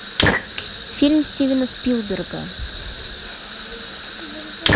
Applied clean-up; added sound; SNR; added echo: none; Fire; 2 dB; none.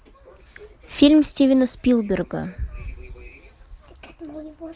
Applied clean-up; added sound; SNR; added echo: none; none; none; none.